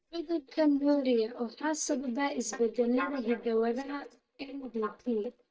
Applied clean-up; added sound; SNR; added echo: neural mask model DeepFilterNet 3.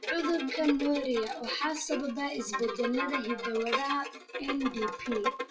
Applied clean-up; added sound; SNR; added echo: classical method WPE with log-MMSE.